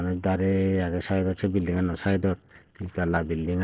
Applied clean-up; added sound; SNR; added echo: neural separator model SepFormer DNS4.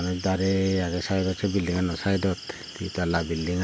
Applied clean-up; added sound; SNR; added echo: none; none; none; none.